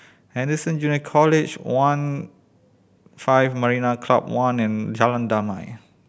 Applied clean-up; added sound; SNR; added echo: none; none; none; none.